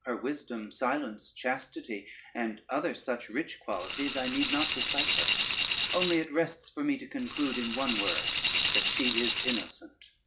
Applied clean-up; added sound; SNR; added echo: none; Rattle (instrument); -3 dB; none.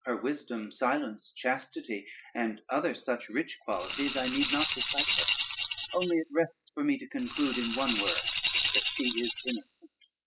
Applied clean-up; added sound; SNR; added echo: classical method spectral subtraction.